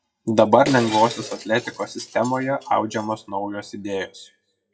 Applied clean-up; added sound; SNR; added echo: classical method WPE with log-MMSE.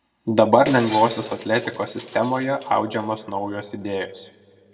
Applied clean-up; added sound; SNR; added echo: none; Shatter; 16 dB; reverberation time 1.3 s.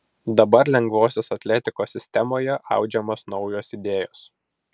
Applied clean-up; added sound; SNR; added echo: none; none; none; none.